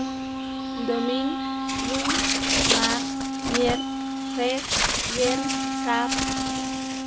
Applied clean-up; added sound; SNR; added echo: none; Bird + Wind instrument, woodwind instrument; -5 dB; none.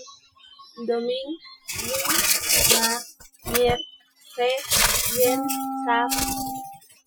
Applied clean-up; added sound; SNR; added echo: classical method Wiener filter.